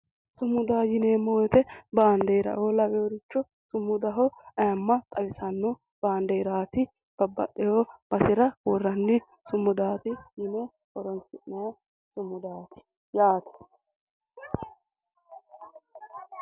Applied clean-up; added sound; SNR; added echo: none; none; none; none.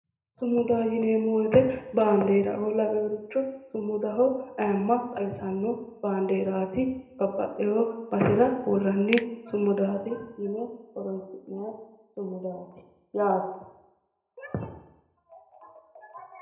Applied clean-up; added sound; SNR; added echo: none; Finger snapping; 14 dB; reverberation time 0.8 s.